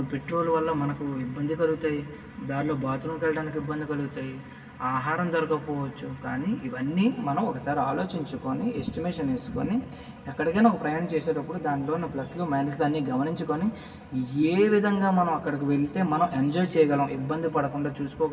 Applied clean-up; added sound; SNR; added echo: none; none; none; reverberation time 1.5 s.